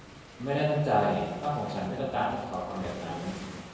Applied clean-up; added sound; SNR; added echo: none; Waves, surf; 14 dB; reverberation time 1.2 s.